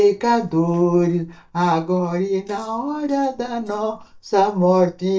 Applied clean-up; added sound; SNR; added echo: neural mask model DeepFilterNet 3.